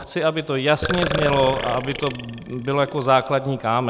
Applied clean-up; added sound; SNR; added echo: none; Burping, eructation; 8 dB; none.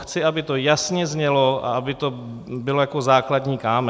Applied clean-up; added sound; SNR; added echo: none; none; none; none.